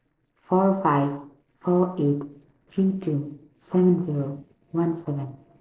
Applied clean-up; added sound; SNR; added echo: neural separator model SepFormer DNS4.